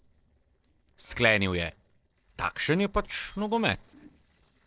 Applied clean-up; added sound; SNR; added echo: neural separator model SepFormer DNS4.